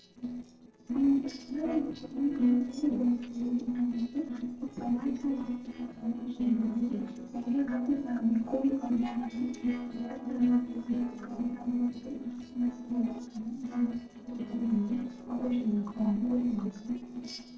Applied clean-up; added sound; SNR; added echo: neural separator model SepFormer DNS4.